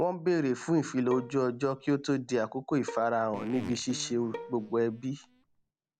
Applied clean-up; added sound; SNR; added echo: none; Fart + Bowed string instrument; 15 dB; none.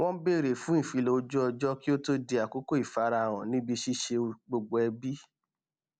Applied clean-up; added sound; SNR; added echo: none; none; none; none.